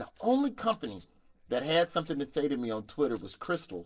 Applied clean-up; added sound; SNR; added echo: neural separator model SepFormer DNS4.